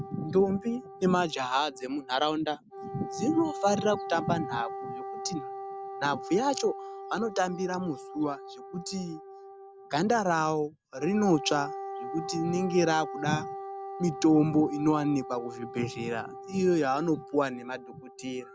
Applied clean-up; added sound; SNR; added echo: none; Wind instrument, woodwind instrument; 11 dB; none.